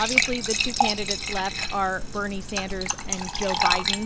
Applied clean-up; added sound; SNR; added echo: none; Fill (with liquid) / Trickle, dribble / Glass; -3 dB; none.